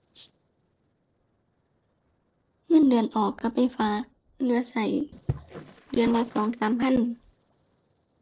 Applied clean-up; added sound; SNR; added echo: neural separator model SepFormer DNS4.